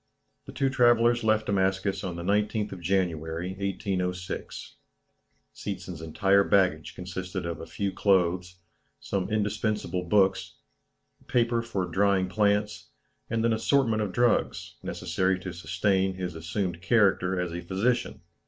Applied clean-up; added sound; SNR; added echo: none; none; none; none.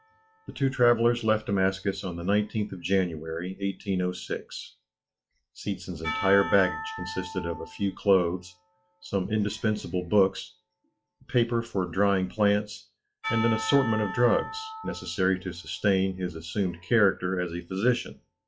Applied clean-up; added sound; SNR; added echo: classical method log-MMSE.